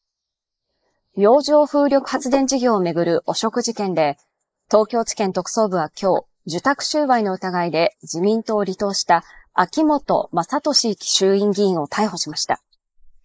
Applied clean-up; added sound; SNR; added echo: neural mask model Resemble Enhance denoiser.